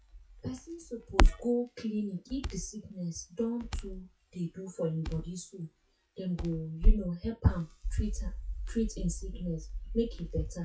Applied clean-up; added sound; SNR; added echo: classical method WPE with log-MMSE.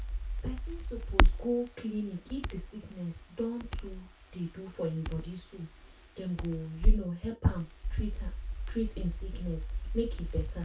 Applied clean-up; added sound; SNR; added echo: none; Crackle; -3 dB; reverberation time 0.2 s.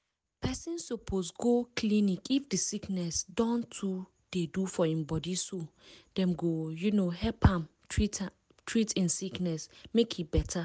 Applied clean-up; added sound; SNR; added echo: none; none; none; none.